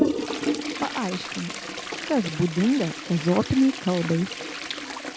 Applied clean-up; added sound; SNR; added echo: none; Toilet flush; 5 dB; none.